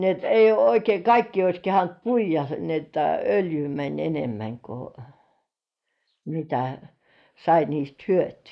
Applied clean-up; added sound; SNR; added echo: neural mask model Resemble Enhance denoiser.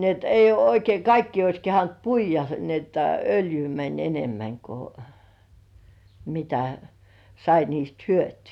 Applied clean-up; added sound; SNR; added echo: none; none; none; none.